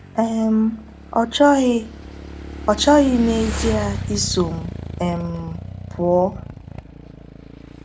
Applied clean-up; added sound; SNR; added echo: none; Motorcycle / Engine; 10 dB; none.